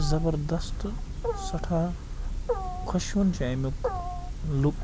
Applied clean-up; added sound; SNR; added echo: none; Wild animals; 1 dB; none.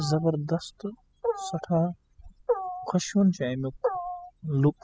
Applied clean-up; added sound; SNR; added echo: classical method spectral subtraction.